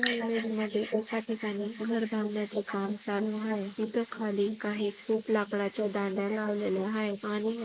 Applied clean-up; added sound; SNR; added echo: neural mask model Resemble Enhance denoiser.